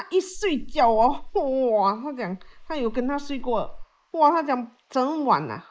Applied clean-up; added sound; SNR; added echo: neural mask model Resemble Enhance denoiser.